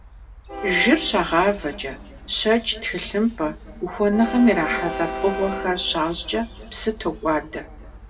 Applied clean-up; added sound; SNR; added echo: none; Train; 12 dB; reverberation time 2.0 s.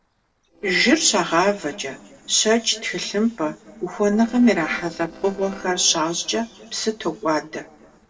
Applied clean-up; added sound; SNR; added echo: neural separator model SepFormer DNS4.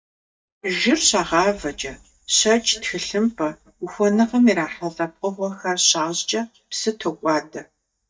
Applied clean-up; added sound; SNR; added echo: neural mask model DeepFilterNet 3.